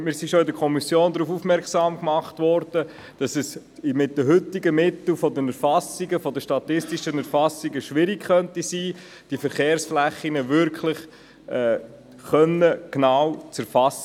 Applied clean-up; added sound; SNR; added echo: none; none; none; none.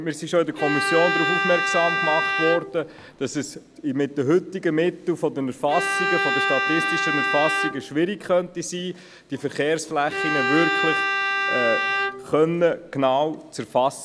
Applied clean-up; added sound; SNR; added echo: none; Bowed string instrument; 1 dB; none.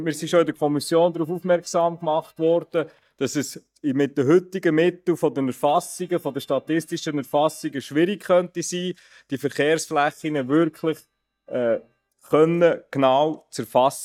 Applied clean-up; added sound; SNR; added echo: neural mask model DeepFilterNet 3.